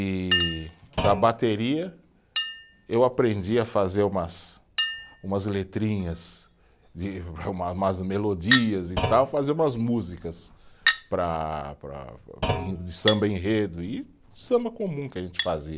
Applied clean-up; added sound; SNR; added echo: none; Thump, thud + Chink, clink; 6 dB; none.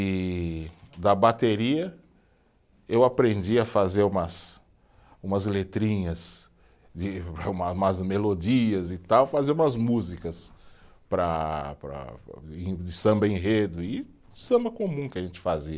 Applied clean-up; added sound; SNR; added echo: none; none; none; none.